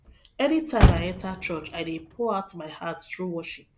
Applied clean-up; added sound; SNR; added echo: none; Motor vehicle (road); -2 dB; none.